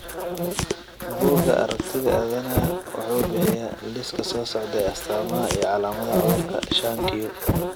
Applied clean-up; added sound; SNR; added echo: none; Insect; 0 dB; none.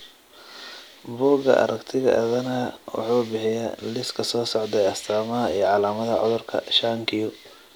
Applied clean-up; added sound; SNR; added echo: none; none; none; none.